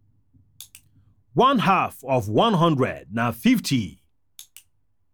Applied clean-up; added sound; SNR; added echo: none; none; none; none.